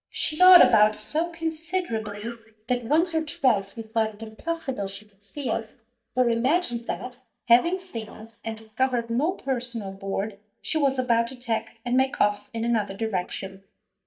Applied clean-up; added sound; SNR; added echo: neural mask model DeepFilterNet 3.